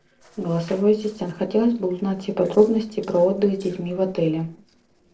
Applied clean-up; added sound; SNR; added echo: neural separator model SepFormer DNS4.